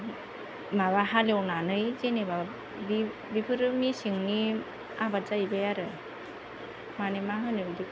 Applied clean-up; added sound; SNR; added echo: none; none; none; none.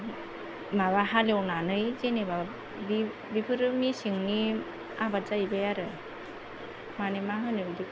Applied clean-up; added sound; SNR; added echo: none; Gong; 19 dB; none.